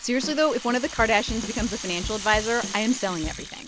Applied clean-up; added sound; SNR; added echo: none; Rattle (instrument); 12 dB; none.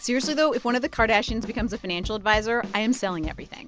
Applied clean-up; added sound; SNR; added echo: none; none; none; none.